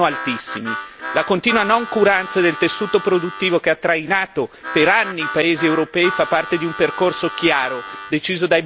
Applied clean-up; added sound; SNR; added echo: none; Harmonica; 10 dB; none.